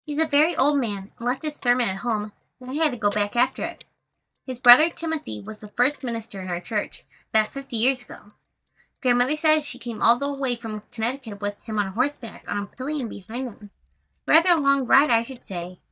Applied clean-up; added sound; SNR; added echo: neural mask model DeepFilterNet 3.